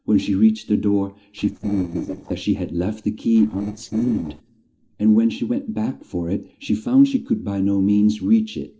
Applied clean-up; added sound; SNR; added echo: neural separator model SepFormer DNS4.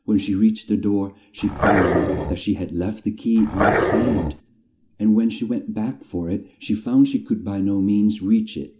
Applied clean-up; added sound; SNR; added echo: none; Growling; -1 dB; reverberation time 0.5 s.